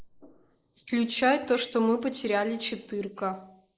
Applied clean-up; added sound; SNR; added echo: neural mask model Resemble Enhance denoiser.